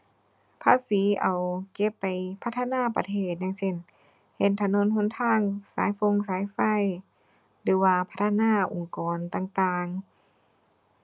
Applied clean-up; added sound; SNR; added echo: none; none; none; none.